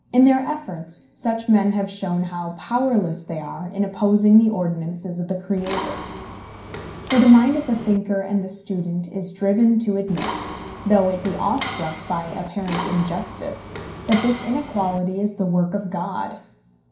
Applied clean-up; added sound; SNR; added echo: none; Mechanisms; 10 dB; reverberation time 0.5 s.